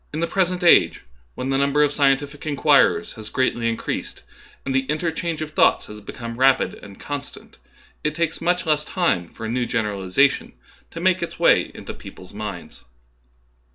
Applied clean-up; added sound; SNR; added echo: none; none; none; none.